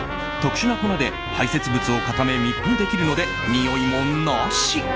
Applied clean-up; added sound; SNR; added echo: none; Trumpet; 6 dB; none.